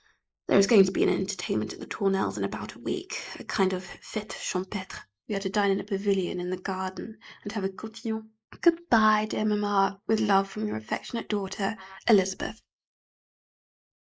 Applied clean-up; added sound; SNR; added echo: neural mask model Resemble Enhance denoiser.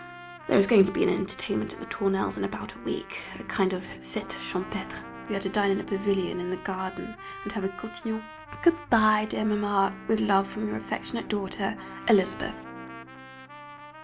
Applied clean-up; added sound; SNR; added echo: none; Bowed string instrument + Trumpet; 15 dB; none.